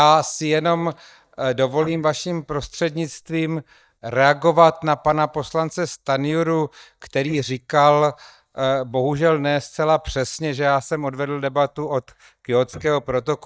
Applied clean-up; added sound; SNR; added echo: neural mask model DeepFilterNet 3.